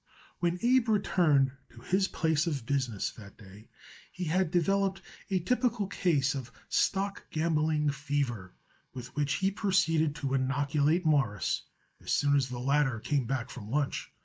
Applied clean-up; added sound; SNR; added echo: neural mask model Resemble Enhance denoiser.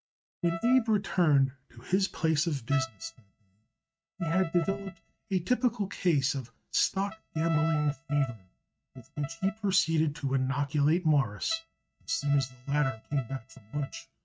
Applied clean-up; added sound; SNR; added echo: neural mask model RNNoise.